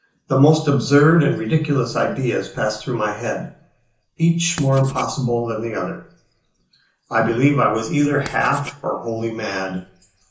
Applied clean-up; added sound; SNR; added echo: none; Writing; 18 dB; reverberation time 0.9 s.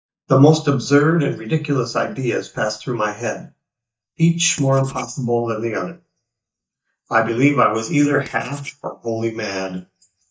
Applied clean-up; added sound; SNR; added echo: neural mask model DeepFilterNet 3.